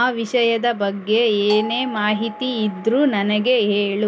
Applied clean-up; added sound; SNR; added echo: none; Doorbell; 15 dB; none.